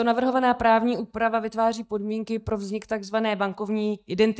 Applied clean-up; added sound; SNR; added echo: neural mask model DeepFilterNet 3.